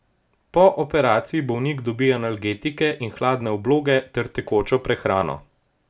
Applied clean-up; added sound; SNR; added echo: none; none; none; none.